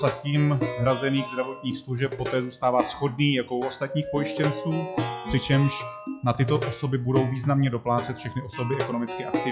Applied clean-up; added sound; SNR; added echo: classical method log-MMSE.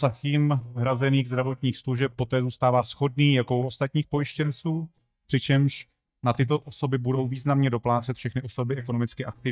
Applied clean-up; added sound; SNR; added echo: neural mask model DeepFilterNet 3.